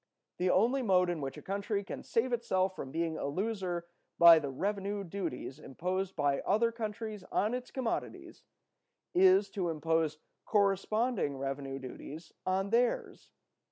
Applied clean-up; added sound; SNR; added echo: none; none; none; none.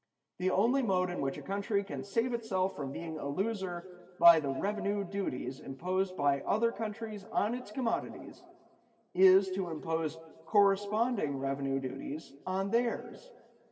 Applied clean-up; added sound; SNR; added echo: none; none; none; reverberation time 2.0 s.